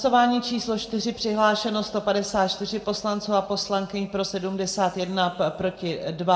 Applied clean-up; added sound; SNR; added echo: none; none; none; reverberation time 0.9 s.